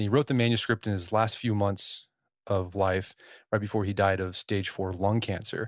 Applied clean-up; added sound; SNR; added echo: none; none; none; none.